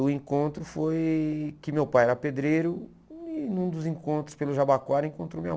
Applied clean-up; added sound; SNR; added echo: none; none; none; none.